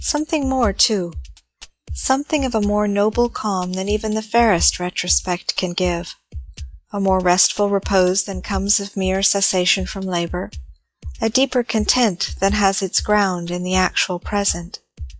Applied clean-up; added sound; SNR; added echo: classical method log-MMSE.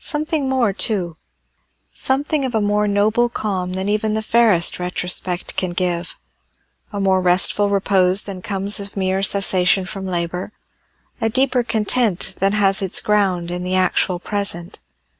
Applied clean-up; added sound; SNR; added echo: none; none; none; none.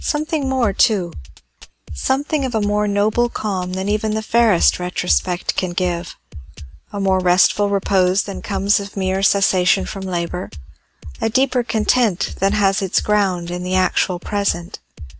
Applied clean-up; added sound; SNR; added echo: none; Drum kit; 13 dB; none.